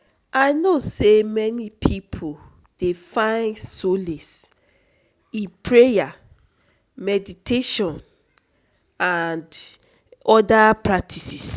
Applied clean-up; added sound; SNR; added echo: none; none; none; none.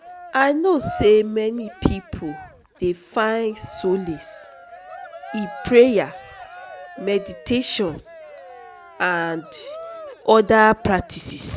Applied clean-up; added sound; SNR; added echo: none; Cheering; 17 dB; none.